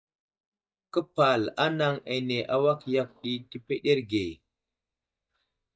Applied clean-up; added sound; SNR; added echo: neural mask model DeepFilterNet 3.